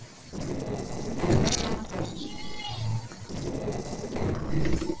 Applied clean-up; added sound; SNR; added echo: neural separator model SepFormer DNS4.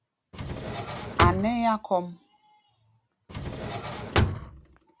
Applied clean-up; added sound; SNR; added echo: none; Drawer open or close; -2 dB; none.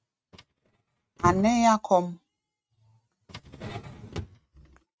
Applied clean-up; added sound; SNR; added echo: neural mask model RNNoise.